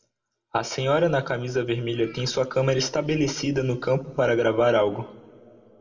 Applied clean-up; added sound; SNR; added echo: none; none; none; reverberation time 1.5 s.